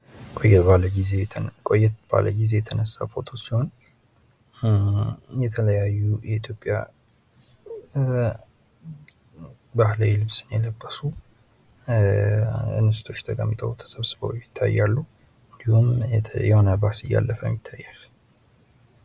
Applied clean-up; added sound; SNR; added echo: none; none; none; none.